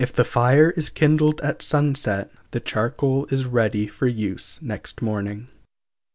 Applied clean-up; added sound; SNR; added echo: none; none; none; none.